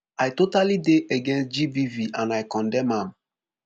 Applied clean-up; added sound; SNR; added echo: none; none; none; none.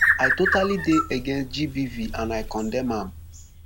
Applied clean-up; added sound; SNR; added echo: none; Bird; 1 dB; none.